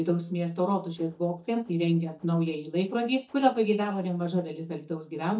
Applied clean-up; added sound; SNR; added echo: neural mask model DeepFilterNet 3.